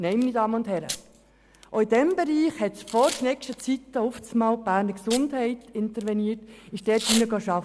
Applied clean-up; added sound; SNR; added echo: none; Packing tape, duct tape / Tearing; 12 dB; none.